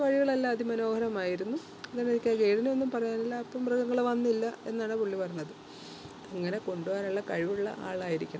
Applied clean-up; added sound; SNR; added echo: none; none; none; none.